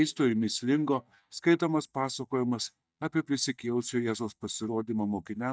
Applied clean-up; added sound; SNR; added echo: neural mask model DeepFilterNet 3.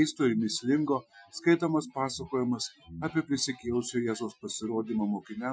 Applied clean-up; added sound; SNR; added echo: classical method Wiener filter.